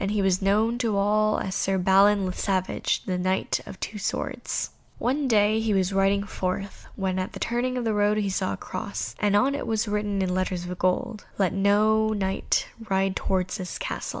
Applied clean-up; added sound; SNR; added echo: none; Wind; 18 dB; none.